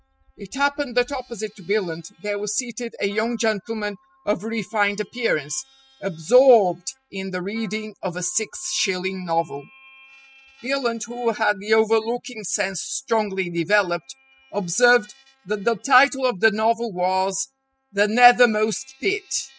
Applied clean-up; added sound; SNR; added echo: classical method spectral subtraction.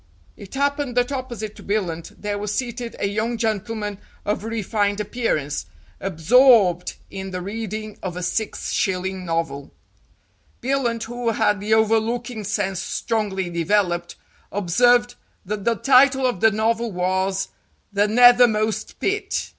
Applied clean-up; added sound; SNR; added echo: none; none; none; none.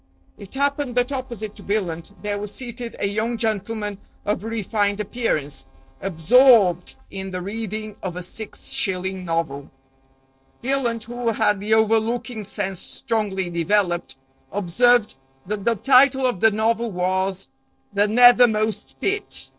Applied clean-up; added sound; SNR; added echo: neural separator model SepFormer DNS4.